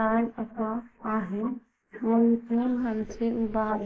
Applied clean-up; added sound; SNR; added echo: neural mask model Resemble Enhance denoiser.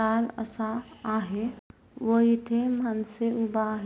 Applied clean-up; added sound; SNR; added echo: none; none; none; none.